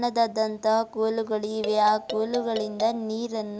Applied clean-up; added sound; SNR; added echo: none; Marimba, xylophone; 11 dB; none.